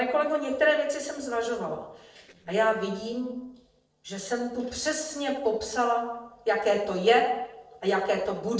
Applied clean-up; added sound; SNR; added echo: neural separator model SepFormer DNS4.